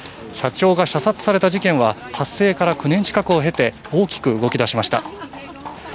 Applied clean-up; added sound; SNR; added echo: none; Livestock, farm animals, working animals; 16 dB; none.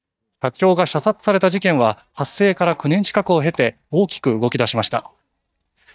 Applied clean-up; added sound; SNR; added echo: neural mask model DeepFilterNet 3.